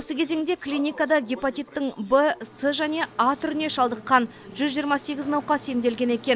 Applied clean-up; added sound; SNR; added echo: none; none; none; none.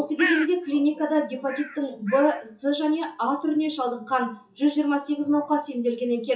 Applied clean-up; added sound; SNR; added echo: classical method WPE with log-MMSE.